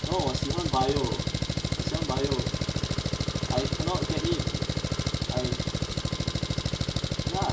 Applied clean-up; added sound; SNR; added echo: none; Engine; -5 dB; reverberation time 0.2 s.